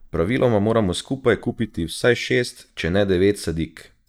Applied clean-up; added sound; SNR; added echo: neural mask model DeepFilterNet 3.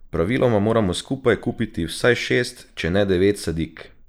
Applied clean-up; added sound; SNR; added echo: neural mask model Resemble Enhance denoiser.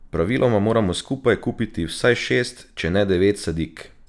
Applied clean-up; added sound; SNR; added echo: none; none; none; none.